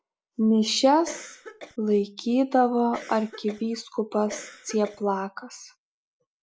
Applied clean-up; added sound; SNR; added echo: none; Cough; 15 dB; none.